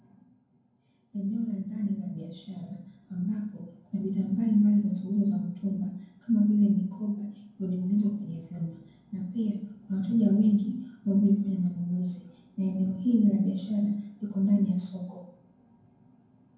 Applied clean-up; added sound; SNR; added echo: none; none; none; reverberation time 0.9 s.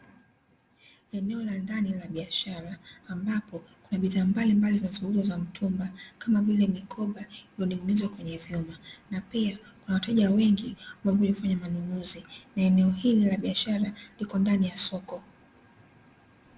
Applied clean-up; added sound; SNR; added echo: none; none; none; none.